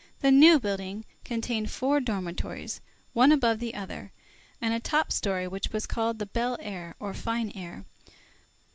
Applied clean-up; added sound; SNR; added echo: none; none; none; none.